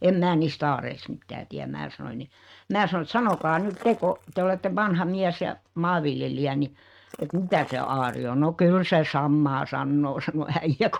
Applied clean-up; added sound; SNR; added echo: neural mask model RNNoise.